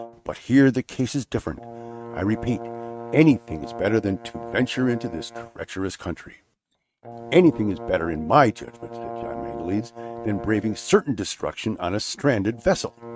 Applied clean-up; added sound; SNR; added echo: neural mask model RNNoise.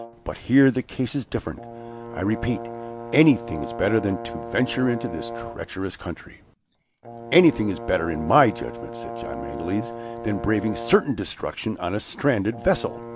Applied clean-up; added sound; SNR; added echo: none; Brass instrument; 12 dB; none.